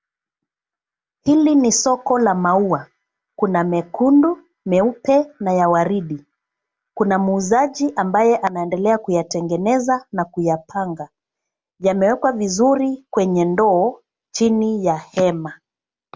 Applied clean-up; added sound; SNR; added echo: none; none; none; none.